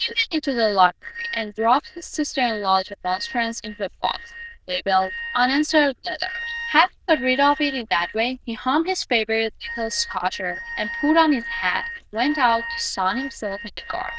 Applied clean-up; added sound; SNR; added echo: neural diffusion model UNIVERSE++.